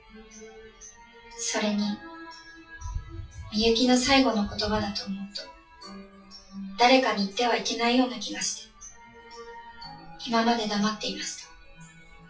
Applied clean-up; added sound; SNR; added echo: classical method WPE with log-MMSE.